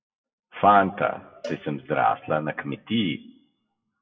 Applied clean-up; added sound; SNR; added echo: classical method WPE with log-MMSE.